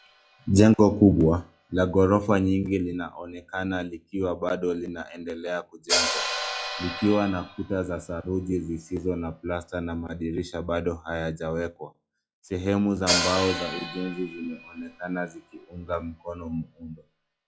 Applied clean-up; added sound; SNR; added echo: classical method log-MMSE.